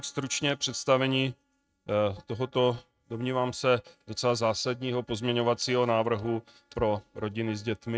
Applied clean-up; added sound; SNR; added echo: neural mask model RNNoise.